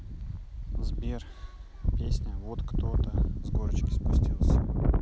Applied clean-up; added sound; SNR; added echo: none; none; none; none.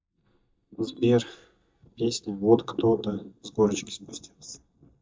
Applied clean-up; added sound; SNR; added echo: neural mask model DeepFilterNet 3.